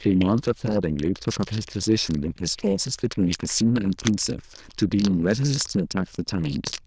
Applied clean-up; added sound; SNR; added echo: neural diffusion model UNIVERSE++.